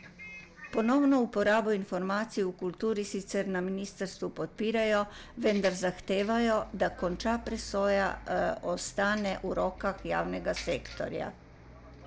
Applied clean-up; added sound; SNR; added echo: none; Bus; 18 dB; none.